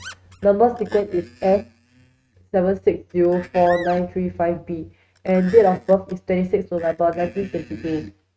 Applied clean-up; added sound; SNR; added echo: neural mask model RNNoise.